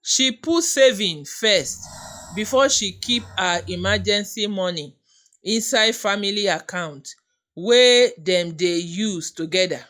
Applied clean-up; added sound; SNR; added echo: classical method log-MMSE.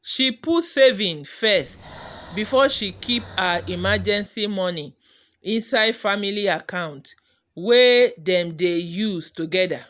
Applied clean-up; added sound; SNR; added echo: none; Breathing; 16 dB; none.